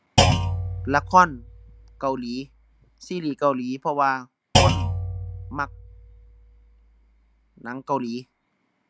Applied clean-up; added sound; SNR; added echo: none; Thump, thud; 0 dB; none.